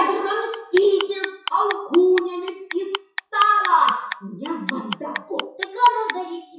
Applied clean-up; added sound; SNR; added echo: classical method WPE with log-MMSE.